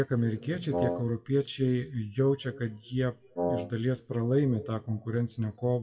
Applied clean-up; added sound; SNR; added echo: classical method WPE with log-MMSE.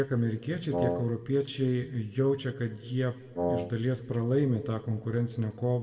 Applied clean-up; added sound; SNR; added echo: none; Wind instrument, woodwind instrument; 3 dB; reverberation time 1.1 s.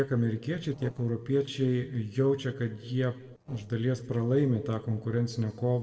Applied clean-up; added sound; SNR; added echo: neural separator model SepFormer DNS4.